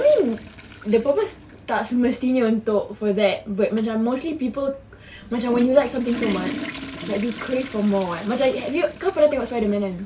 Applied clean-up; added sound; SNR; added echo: none; Toilet flush / Water; 15 dB; none.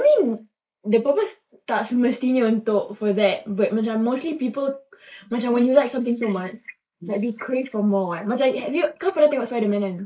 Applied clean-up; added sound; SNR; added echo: neural mask model Resemble Enhance denoiser.